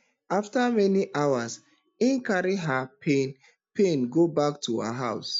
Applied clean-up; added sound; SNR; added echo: none; none; none; none.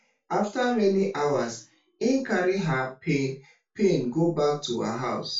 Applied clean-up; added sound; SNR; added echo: none; none; none; reverberation time 0.2 s.